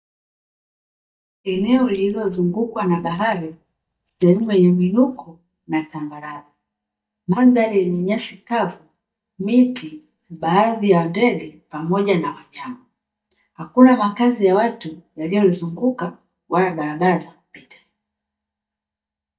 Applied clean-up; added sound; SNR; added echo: neural mask model DeepFilterNet 3.